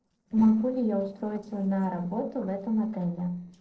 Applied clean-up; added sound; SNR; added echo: neural separator model SepFormer DNS4.